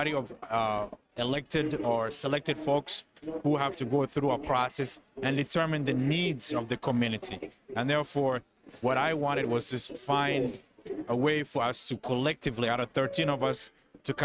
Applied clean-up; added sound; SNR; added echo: neural mask model RNNoise.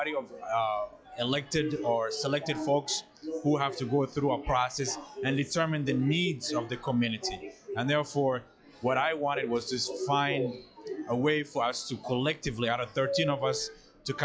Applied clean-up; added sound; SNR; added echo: classical method log-MMSE.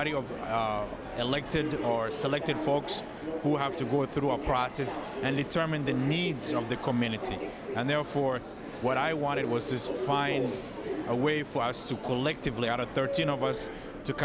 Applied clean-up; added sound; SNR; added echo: none; Subway, metro, underground; 7 dB; none.